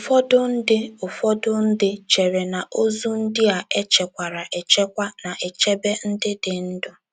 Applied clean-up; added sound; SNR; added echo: none; none; none; none.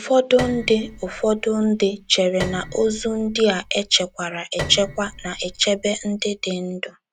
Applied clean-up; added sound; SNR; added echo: none; Piano; 13 dB; none.